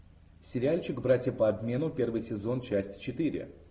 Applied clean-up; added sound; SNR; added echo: none; none; none; none.